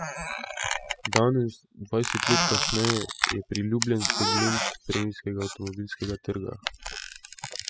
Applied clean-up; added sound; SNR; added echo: classical method spectral subtraction.